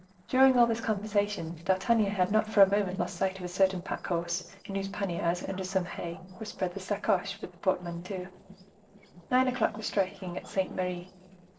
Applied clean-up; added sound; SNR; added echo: neural separator model SepFormer DNS4.